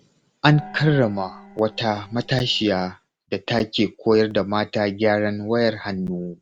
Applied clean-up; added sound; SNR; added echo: none; Gong; 19 dB; none.